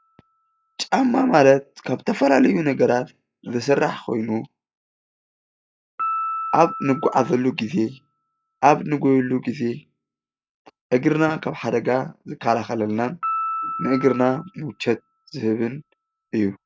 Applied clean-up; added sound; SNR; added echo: classical method log-MMSE.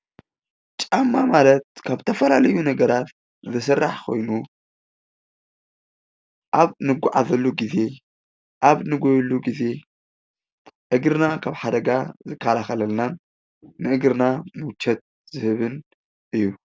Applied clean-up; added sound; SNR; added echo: none; none; none; none.